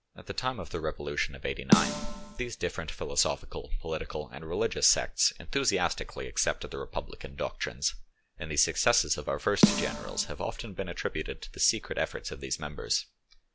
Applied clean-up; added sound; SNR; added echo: none; Snare drum; 0 dB; none.